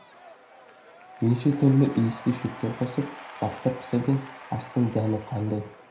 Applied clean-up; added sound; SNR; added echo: none; Applause / Crowd / Cheering; 17 dB; reverberation time 0.5 s.